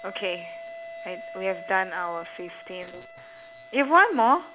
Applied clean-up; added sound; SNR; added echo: none; Wind instrument, woodwind instrument; 15 dB; none.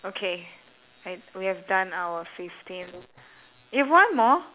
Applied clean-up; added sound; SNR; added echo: none; none; none; none.